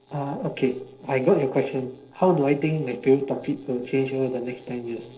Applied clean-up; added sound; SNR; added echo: neural separator model SepFormer DNS4.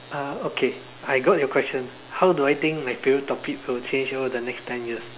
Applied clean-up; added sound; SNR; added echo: none; none; none; none.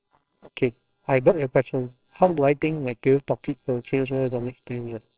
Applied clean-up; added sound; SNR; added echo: neural separator model SepFormer WHAMR!.